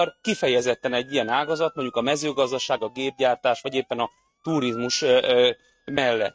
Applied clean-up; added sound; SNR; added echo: neural mask model RNNoise.